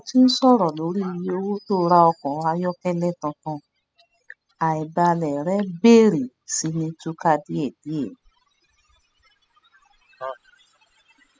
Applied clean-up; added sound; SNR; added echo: classical method spectral subtraction.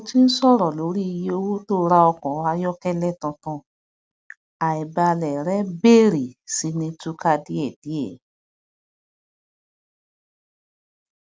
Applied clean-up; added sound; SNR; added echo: none; none; none; none.